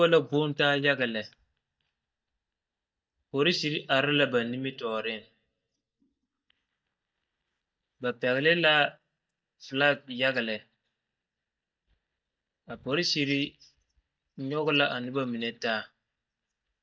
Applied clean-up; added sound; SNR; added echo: neural mask model DeepFilterNet 3.